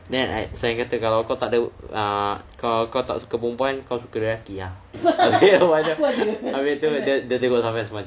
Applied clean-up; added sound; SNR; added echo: none; none; none; none.